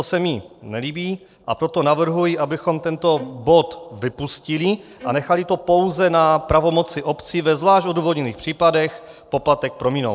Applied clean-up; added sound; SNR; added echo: neural separator model SepFormer DNS4.